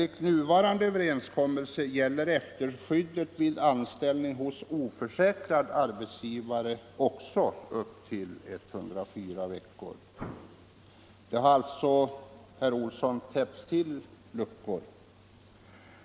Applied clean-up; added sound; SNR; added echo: none; Explosion; 16 dB; none.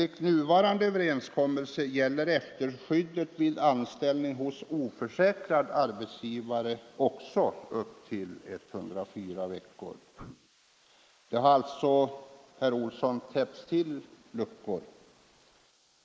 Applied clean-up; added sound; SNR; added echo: neural mask model Resemble Enhance denoiser.